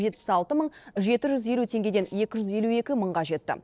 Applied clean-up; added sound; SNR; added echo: neural separator model SepFormer DNS4.